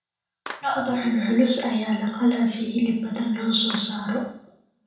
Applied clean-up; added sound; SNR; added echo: none; Clapping; 18 dB; reverberation time 0.6 s.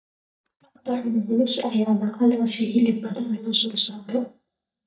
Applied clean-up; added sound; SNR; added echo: neural mask model DeepFilterNet 3.